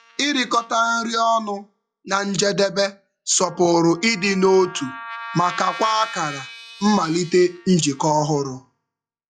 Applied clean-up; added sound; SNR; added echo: classical method log-MMSE.